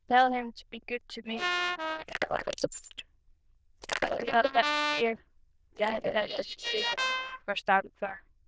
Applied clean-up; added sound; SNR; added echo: neural diffusion model UNIVERSE++.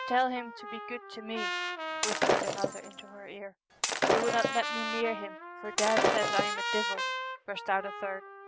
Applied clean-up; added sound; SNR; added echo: none; Shatter + Trumpet; -2 dB; none.